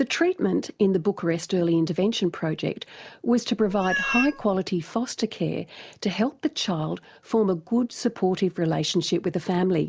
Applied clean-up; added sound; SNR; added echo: none; Meow; 5 dB; none.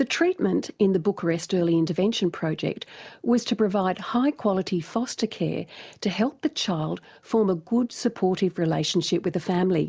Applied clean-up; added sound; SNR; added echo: none; none; none; none.